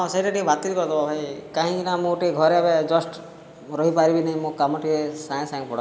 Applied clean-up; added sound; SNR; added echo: none; none; none; none.